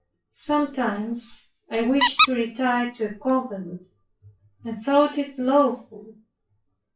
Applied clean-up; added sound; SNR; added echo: classical method WPE with log-MMSE.